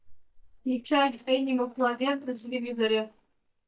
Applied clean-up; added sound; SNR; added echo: neural mask model DeepFilterNet 3.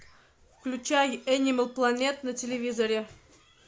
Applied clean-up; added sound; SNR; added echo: none; none; none; none.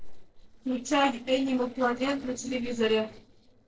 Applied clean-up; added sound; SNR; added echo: neural separator model SepFormer DNS4.